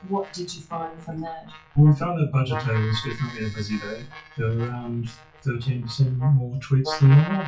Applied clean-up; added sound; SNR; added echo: classical method WPE with log-MMSE.